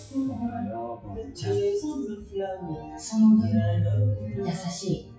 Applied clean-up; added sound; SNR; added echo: classical method WPE with log-MMSE.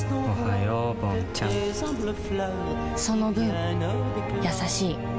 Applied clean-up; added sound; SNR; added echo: none; none; none; none.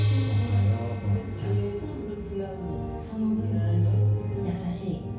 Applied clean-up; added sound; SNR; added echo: none; Gong; 20 dB; reverberation time 0.6 s.